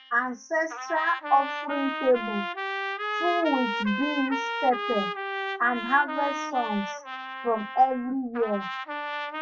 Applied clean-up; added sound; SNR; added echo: classical method WPE with log-MMSE.